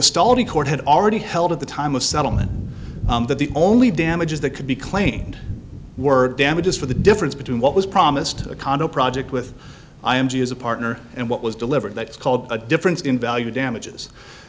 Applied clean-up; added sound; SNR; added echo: none; Thunder; 12 dB; none.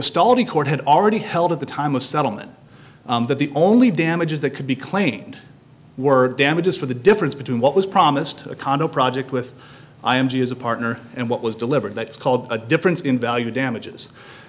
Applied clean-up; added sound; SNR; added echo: none; none; none; none.